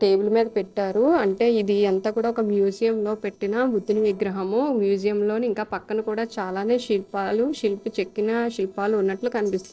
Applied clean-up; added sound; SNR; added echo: neural separator model SepFormer DNS4.